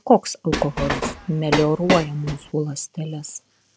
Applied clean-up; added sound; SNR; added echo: none; Train; 3 dB; none.